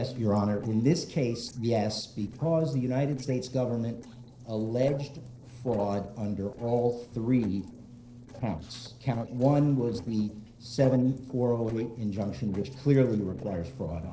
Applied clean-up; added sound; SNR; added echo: neural separator model SepFormer DNS4.